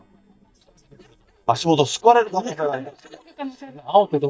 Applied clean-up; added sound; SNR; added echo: neural mask model DeepFilterNet 3.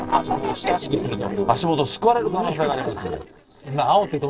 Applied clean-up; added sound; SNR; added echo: neural separator model SepFormer DNS4.